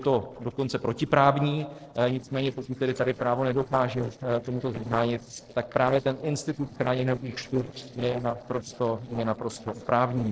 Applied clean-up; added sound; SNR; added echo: neural separator model SepFormer DNS4.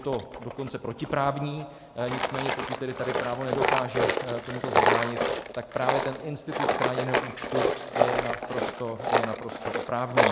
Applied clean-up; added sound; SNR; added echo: none; Tools; -4 dB; none.